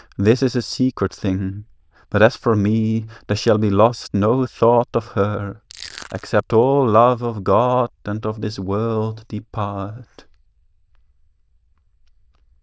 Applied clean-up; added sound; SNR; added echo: neural diffusion model UNIVERSE++.